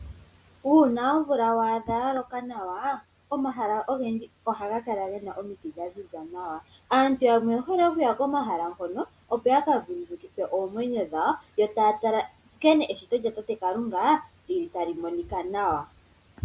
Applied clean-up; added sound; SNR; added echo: none; none; none; none.